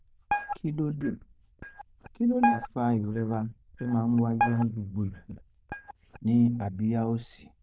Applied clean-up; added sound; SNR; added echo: neural diffusion model UNIVERSE++.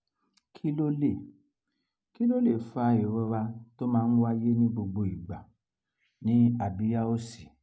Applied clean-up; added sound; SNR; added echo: none; none; none; none.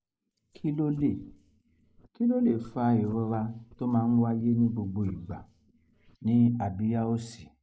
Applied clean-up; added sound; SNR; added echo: neural mask model Resemble Enhance denoiser.